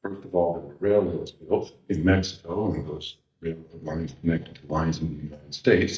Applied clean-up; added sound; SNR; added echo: neural mask model DeepFilterNet 3.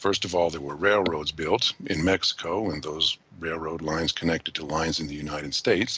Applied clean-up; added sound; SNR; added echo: none; none; none; none.